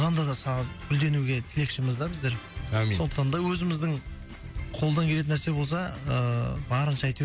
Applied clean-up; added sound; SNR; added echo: none; none; none; none.